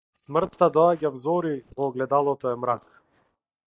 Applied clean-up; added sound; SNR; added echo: neural mask model DeepFilterNet 3.